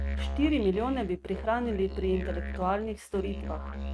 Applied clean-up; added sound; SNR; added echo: neural mask model RNNoise.